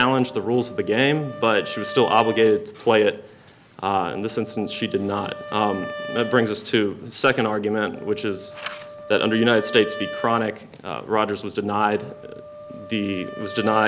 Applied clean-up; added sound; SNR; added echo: none; Wind instrument, woodwind instrument; 14 dB; none.